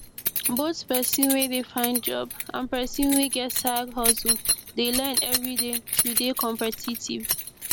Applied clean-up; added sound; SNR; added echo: none; Keys jangling; 0 dB; none.